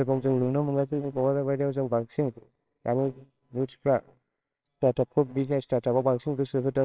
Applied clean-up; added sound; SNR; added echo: neural separator model SepFormer WHAMR!.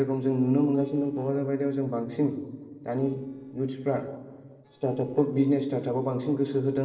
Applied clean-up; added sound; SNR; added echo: neural separator model SepFormer DNS4.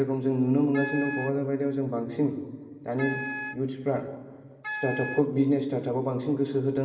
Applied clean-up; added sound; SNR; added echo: none; Wind instrument, woodwind instrument; 10 dB; reverberation time 2.0 s.